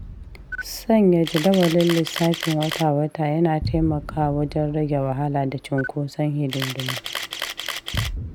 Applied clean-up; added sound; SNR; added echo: none; Boom + Camera; 9 dB; none.